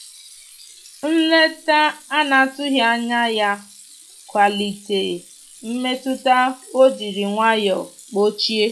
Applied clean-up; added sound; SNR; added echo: classical method log-MMSE.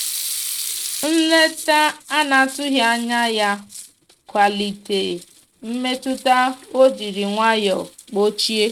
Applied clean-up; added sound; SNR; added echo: neural mask model RNNoise.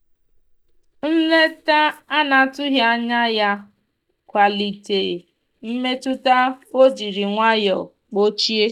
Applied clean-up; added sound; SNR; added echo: neural mask model DeepFilterNet 3.